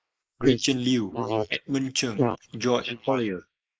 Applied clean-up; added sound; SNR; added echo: neural mask model Resemble Enhance denoiser.